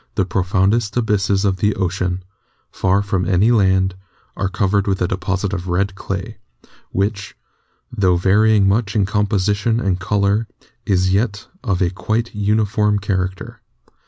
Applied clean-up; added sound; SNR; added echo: none; none; none; none.